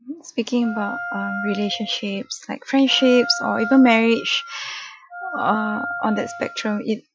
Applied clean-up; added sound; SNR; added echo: classical method Wiener filter.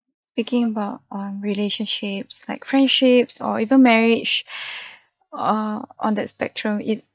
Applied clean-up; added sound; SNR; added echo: neural mask model DeepFilterNet 3.